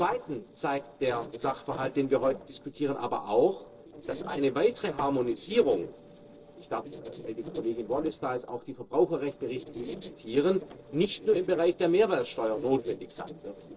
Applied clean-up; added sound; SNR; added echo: neural separator model SepFormer DNS4.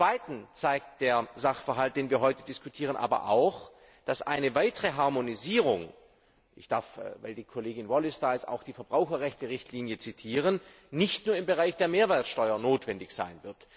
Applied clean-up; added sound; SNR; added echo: none; none; none; none.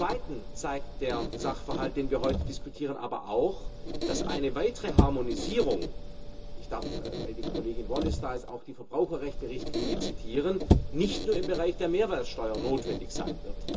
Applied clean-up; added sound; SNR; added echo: none; Squeak; 0 dB; reverberation time 0.2 s.